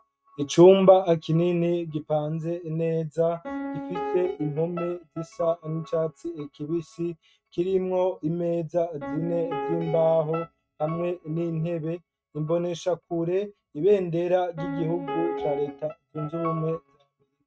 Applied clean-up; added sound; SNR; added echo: neural mask model RNNoise.